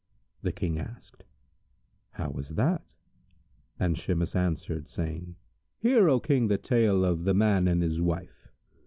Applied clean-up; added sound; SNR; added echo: none; none; none; none.